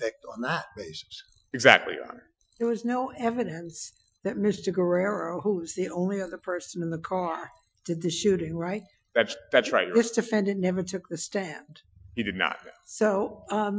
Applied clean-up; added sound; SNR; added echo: classical method Wiener filter.